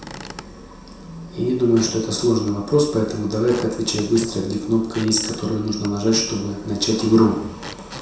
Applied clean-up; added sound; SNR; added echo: none; Squeak / Wood; 18 dB; reverberation time 0.7 s.